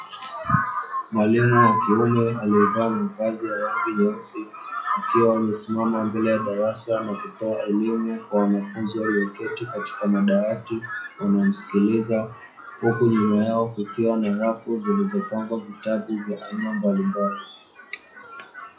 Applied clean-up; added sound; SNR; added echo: classical method WPE with log-MMSE.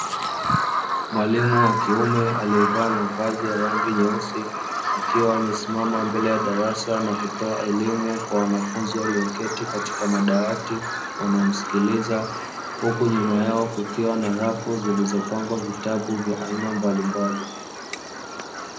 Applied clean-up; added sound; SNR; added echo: none; Bird vocalization, bird call, bird song; 4 dB; reverberation time 0.5 s.